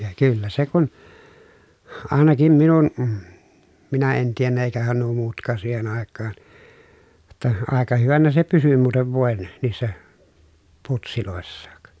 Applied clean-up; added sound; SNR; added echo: none; none; none; none.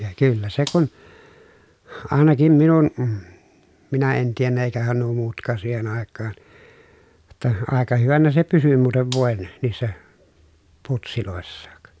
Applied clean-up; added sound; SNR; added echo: none; Gunshot, gunfire; 18 dB; none.